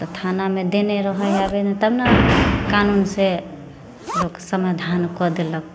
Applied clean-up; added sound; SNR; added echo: none; Zipper (clothing); 14 dB; none.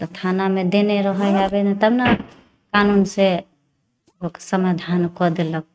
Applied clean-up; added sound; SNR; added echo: neural mask model RNNoise.